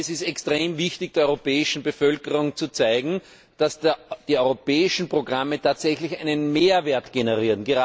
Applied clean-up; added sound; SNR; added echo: none; none; none; none.